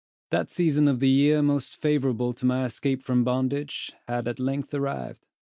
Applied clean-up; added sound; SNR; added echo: none; none; none; none.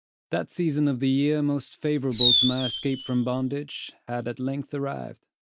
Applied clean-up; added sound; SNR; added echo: none; Fireworks; -4 dB; none.